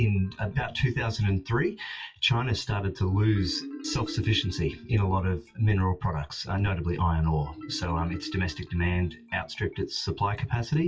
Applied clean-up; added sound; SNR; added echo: classical method WPE with log-MMSE.